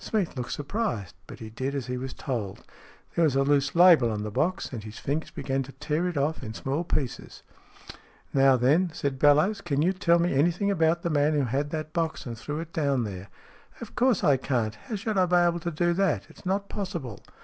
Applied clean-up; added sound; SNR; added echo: none; none; none; none.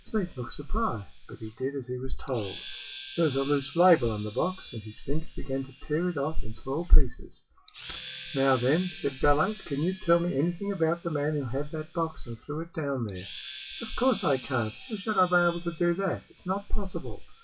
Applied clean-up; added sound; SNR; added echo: classical method WPE with log-MMSE.